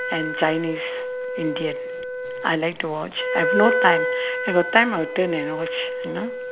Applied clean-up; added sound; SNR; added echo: none; Wind instrument, woodwind instrument; 2 dB; none.